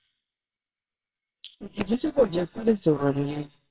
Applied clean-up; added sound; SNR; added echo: neural separator model SepFormer WHAMR!.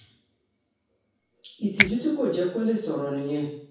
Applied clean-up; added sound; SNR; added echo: none; Finger snapping; 2 dB; reverberation time 0.6 s.